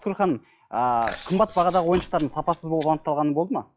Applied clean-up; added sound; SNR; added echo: classical method log-MMSE.